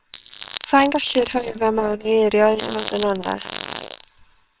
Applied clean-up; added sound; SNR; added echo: neural separator model SepFormer WHAMR!.